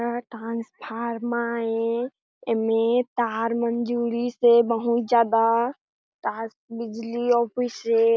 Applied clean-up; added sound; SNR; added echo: none; none; none; none.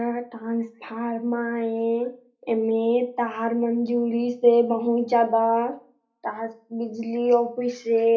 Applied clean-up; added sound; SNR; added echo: none; none; none; reverberation time 0.3 s.